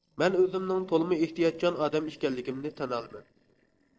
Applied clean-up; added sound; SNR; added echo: neural separator model SepFormer DNS4.